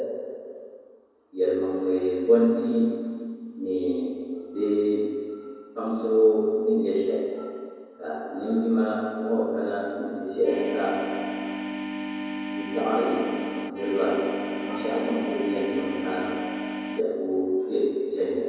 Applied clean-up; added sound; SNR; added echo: none; Organ; 5 dB; reverberation time 2.2 s.